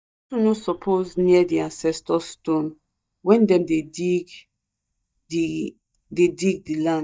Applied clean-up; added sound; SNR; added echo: neural mask model DeepFilterNet 3.